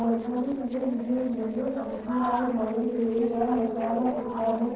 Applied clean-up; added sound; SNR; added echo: neural separator model SepFormer DNS4.